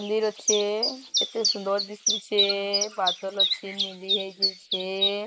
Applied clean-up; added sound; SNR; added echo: neural mask model Resemble Enhance denoiser.